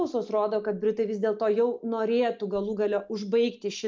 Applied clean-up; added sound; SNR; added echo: none; none; none; none.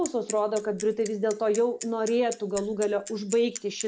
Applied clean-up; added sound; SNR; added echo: none; Bicycle; 15 dB; none.